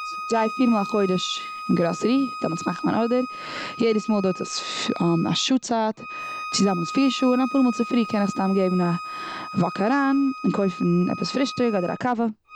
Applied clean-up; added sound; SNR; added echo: none; Bowed string instrument; 12 dB; none.